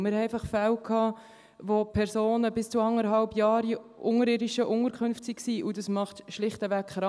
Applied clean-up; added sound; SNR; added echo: none; none; none; none.